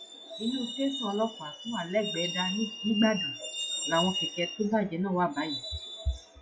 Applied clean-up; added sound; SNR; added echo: classical method log-MMSE.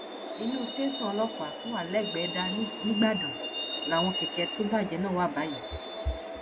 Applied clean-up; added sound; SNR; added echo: none; Truck; 4 dB; none.